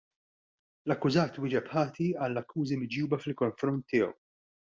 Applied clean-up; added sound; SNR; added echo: none; none; none; none.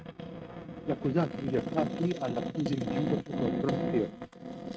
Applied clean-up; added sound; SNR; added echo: neural mask model RNNoise.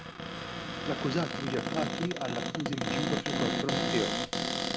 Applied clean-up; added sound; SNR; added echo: none; Cupboard open or close; -3 dB; none.